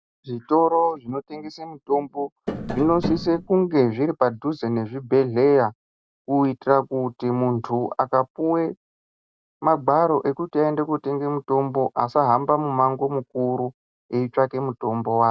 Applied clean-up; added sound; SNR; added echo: none; Tap; 7 dB; none.